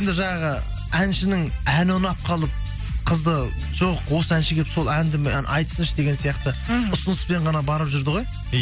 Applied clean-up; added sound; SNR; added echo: none; none; none; none.